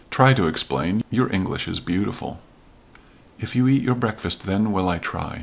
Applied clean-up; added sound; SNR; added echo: none; none; none; none.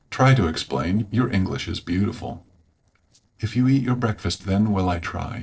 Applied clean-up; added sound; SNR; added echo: neural separator model SepFormer DNS4.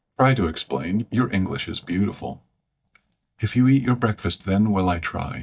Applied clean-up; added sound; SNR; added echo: neural mask model DeepFilterNet 3.